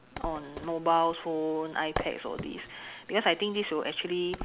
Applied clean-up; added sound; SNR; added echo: none; Wood; 12 dB; none.